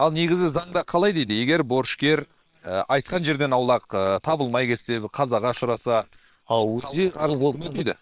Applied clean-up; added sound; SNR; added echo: neural separator model SepFormer WHAM!.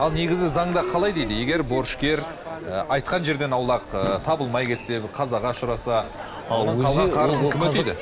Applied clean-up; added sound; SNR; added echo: none; Crowd / Fireworks; 10 dB; none.